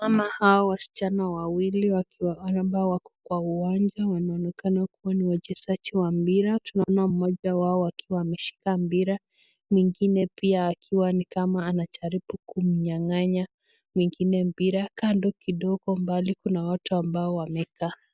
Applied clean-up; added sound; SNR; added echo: none; none; none; none.